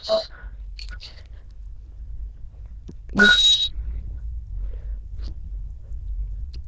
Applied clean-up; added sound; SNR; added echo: neural diffusion model UNIVERSE++.